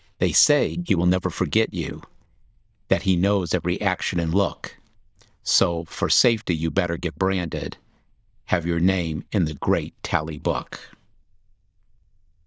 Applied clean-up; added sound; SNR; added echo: neural diffusion model UNIVERSE++.